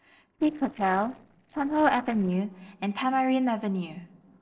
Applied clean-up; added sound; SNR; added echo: neural separator model SepFormer DNS4.